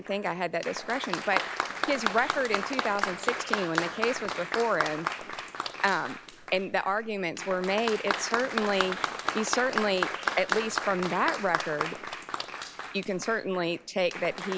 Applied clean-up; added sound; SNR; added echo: none; Applause; 3 dB; none.